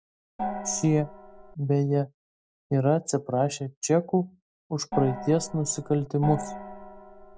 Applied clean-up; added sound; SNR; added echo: none; Gong; 8 dB; none.